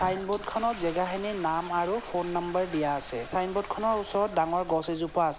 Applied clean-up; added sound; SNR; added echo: none; Toilet flush; 14 dB; none.